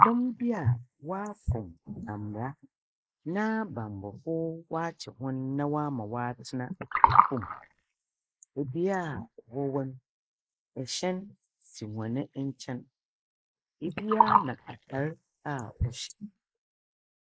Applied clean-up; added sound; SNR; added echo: neural mask model Resemble Enhance denoiser.